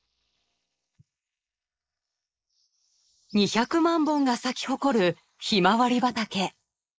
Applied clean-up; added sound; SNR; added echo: neural mask model Resemble Enhance denoiser.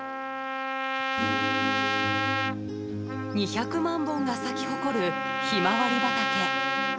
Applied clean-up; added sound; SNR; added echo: none; Trumpet; -1 dB; none.